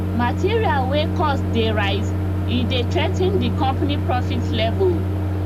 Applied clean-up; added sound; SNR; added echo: none; Microwave oven; -2 dB; none.